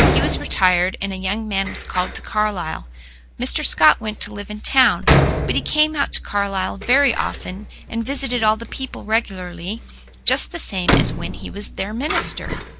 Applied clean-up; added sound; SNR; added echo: none; Door; 2 dB; none.